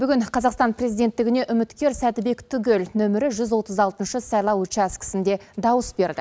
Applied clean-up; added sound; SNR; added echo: none; none; none; none.